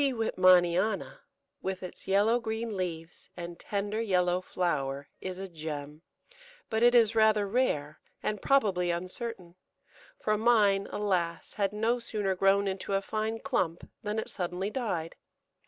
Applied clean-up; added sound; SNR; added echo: none; none; none; none.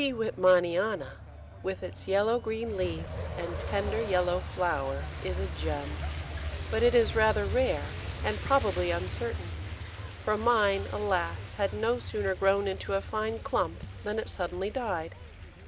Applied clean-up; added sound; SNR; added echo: none; Truck; 7 dB; none.